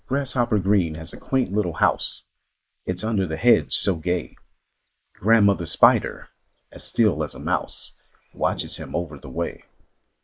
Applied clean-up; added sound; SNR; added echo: neural mask model Resemble Enhance denoiser.